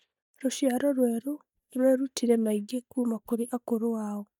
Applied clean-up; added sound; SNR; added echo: neural mask model DeepFilterNet 3.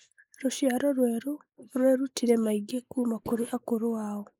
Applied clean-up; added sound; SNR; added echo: neural mask model Resemble Enhance denoiser.